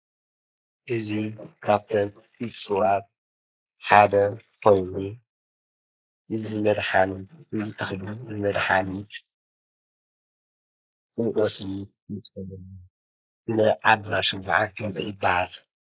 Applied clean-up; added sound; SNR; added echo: neural mask model Resemble Enhance denoiser.